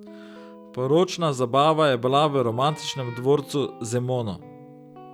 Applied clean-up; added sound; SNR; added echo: none; Guitar + Wind instrument, woodwind instrument; 20 dB; none.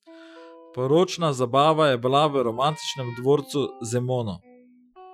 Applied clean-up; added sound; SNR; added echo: classical method Wiener filter.